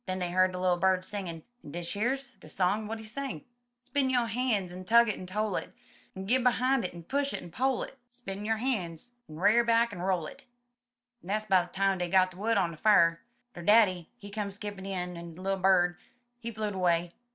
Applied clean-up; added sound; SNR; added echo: none; none; none; none.